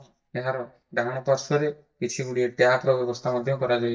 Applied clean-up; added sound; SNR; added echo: neural mask model DeepFilterNet 3.